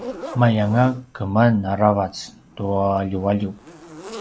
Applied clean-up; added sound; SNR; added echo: none; Zipper (clothing); 17 dB; none.